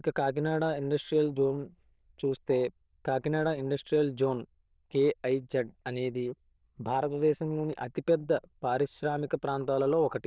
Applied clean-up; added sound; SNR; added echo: neural diffusion model UNIVERSE++.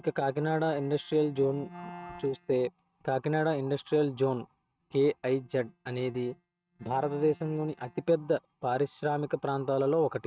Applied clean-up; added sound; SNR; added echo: neural mask model RNNoise.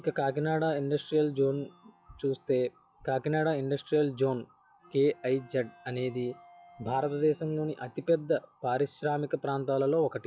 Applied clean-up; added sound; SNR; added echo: classical method log-MMSE.